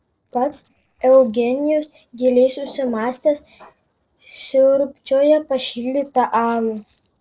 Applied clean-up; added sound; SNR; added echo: neural separator model SepFormer DNS4.